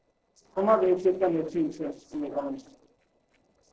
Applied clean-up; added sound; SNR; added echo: neural separator model SepFormer DNS4.